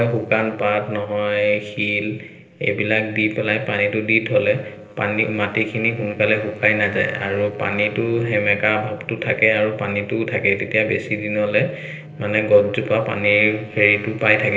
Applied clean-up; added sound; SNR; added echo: neural separator model SepFormer DNS4.